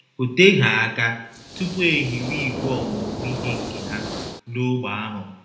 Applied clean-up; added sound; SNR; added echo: none; Hiss; 8 dB; reverberation time 0.7 s.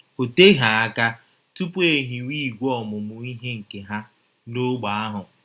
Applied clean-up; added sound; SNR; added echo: none; none; none; none.